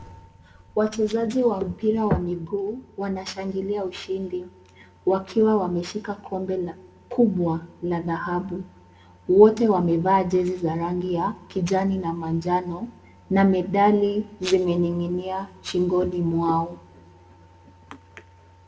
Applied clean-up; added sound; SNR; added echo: none; none; none; reverberation time 0.8 s.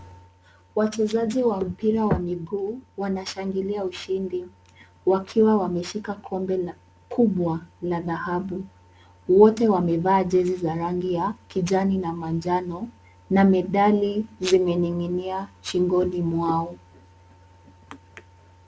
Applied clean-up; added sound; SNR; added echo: none; none; none; none.